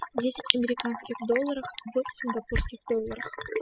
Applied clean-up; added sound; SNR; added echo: classical method spectral subtraction.